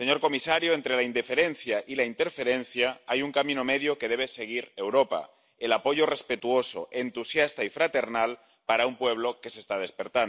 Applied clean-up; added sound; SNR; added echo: none; none; none; none.